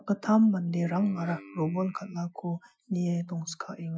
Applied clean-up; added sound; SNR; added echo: classical method Wiener filter.